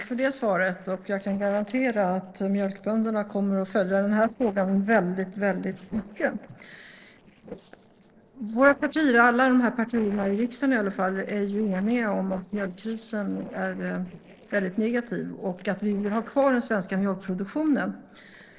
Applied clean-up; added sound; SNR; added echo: neural separator model SepFormer DNS4.